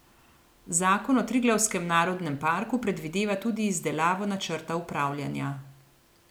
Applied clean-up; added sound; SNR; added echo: none; none; none; none.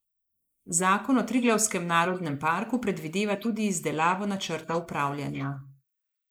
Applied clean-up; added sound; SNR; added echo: neural mask model Resemble Enhance denoiser.